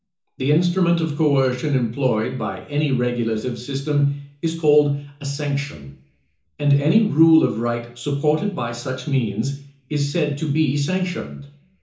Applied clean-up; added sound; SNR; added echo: none; none; none; reverberation time 0.7 s.